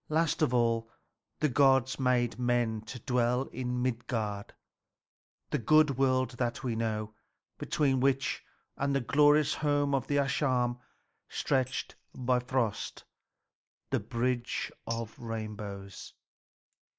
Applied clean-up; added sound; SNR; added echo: neural mask model Resemble Enhance denoiser.